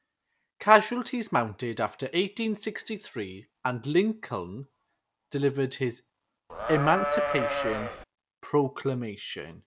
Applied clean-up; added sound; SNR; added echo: none; Livestock, farm animals, working animals; 1 dB; none.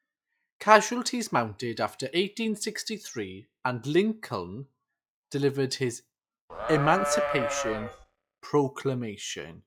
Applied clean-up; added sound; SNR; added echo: classical method log-MMSE.